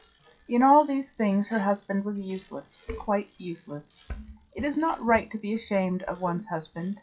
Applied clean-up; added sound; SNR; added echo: classical method WPE with log-MMSE.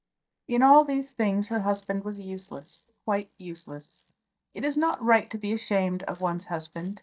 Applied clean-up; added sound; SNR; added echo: neural mask model DeepFilterNet 3.